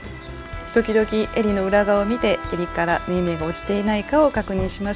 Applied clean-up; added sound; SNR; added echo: none; Bowed string instrument + Chirp, tweet; 13 dB; none.